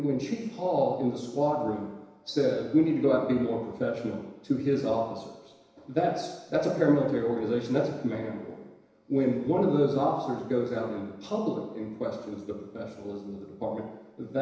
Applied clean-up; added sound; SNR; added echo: none; none; none; reverberation time 1.0 s.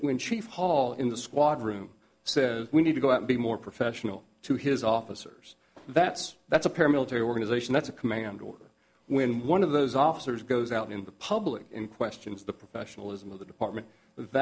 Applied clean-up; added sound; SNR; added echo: none; none; none; none.